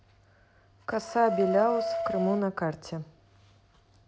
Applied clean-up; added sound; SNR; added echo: none; Wind instrument, woodwind instrument; 3 dB; none.